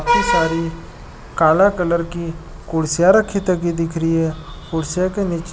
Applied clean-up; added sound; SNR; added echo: none; none; none; none.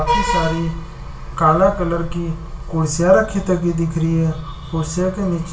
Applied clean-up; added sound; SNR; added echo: none; none; none; reverberation time 0.2 s.